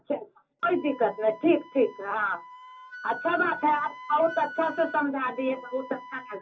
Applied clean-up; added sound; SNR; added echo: none; Wind instrument, woodwind instrument; 15 dB; reverberation time 0.3 s.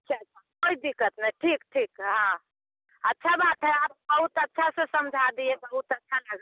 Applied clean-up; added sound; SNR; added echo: none; none; none; none.